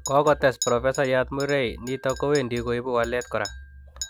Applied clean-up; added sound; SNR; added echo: none; Chink, clink; 16 dB; none.